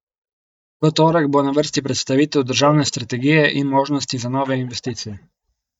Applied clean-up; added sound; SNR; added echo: neural mask model DeepFilterNet 3.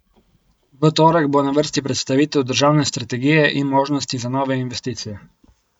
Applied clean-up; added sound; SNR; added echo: none; none; none; none.